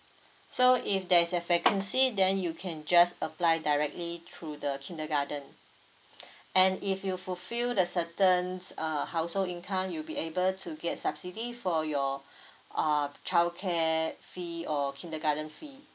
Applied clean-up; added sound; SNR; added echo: none; none; none; none.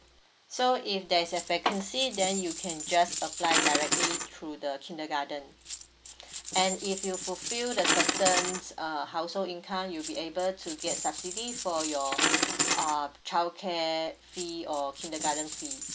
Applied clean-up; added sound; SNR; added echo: none; Coin (dropping); 2 dB; none.